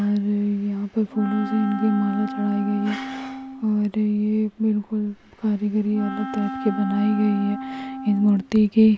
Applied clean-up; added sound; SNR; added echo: none; Wind instrument, woodwind instrument; 11 dB; none.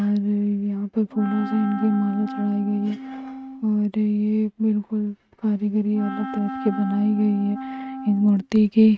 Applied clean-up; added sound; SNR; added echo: neural mask model RNNoise.